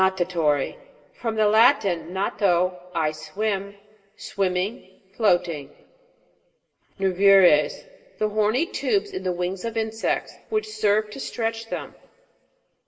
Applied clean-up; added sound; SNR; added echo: none; none; none; reverberation time 0.6 s.